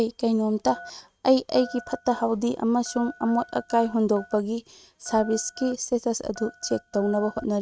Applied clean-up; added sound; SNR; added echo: neural mask model RNNoise.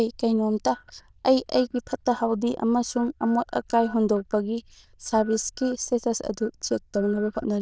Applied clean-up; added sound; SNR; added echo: neural diffusion model UNIVERSE++.